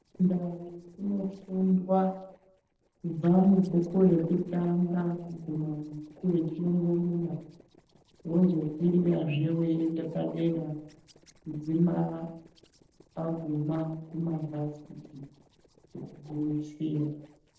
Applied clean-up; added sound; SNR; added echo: neural separator model SepFormer DNS4.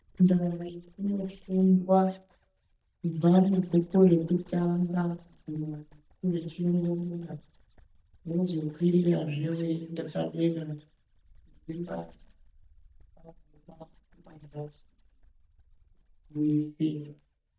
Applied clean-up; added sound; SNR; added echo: neural mask model DeepFilterNet 3.